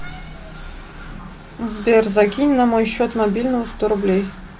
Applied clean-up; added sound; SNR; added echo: none; none; none; none.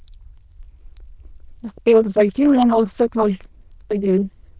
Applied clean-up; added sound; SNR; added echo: neural diffusion model UNIVERSE++.